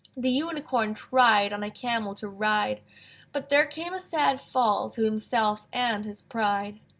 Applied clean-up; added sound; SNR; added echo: none; none; none; none.